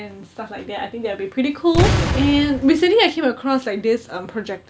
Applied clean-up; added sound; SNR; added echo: none; Boom; 2 dB; none.